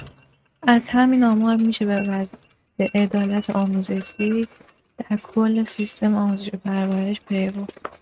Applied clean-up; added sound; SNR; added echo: neural mask model RNNoise.